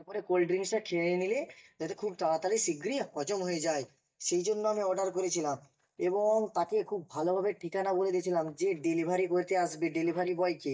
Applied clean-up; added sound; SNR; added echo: neural mask model DeepFilterNet 3.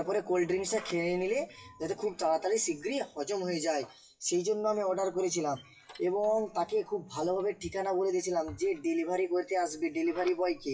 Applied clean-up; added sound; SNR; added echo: classical method WPE with log-MMSE.